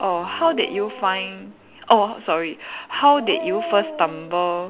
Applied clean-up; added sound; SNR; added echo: none; Dog; 13 dB; none.